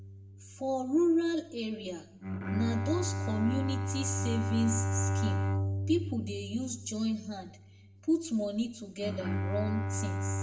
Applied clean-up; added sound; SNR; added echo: none; Bowed string instrument; 1 dB; reverberation time 0.6 s.